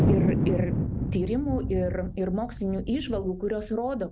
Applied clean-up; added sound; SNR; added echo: none; Thunder; -1 dB; none.